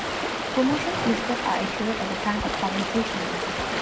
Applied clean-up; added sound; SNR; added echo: none; Stream; 0 dB; reverberation time 2.1 s.